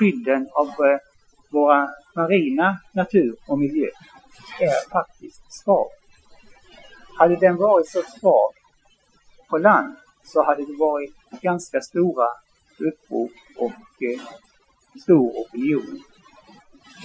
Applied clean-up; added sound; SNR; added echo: classical method Wiener filter.